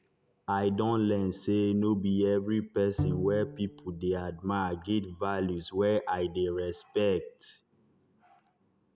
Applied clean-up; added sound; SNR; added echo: none; Bowed string instrument; 8 dB; none.